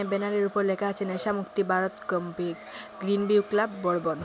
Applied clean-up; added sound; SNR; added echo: none; none; none; none.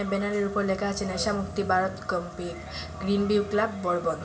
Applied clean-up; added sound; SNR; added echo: none; Motorcycle / Crow; 14 dB; reverberation time 0.5 s.